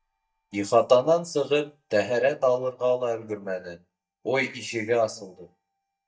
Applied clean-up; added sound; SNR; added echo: neural mask model DeepFilterNet 3.